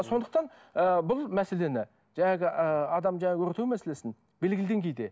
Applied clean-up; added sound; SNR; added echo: none; none; none; none.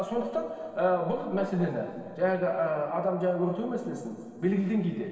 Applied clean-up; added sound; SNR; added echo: none; none; none; reverberation time 2.5 s.